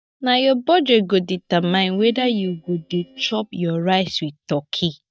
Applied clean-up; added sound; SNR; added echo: neural mask model DeepFilterNet 3.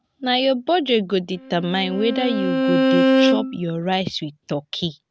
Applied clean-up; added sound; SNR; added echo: none; Bowed string instrument; -1 dB; none.